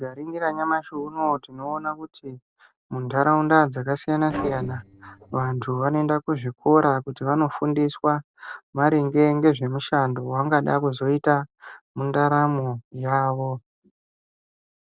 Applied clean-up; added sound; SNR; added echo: neural separator model SepFormer DNS4.